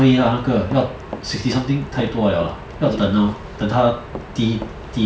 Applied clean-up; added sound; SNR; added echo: none; Run; 17 dB; none.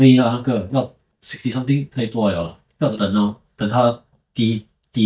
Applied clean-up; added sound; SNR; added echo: neural mask model DeepFilterNet 3.